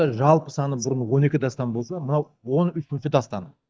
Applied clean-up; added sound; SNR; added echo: neural mask model DeepFilterNet 3.